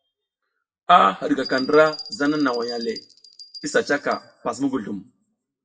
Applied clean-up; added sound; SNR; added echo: classical method WPE with log-MMSE.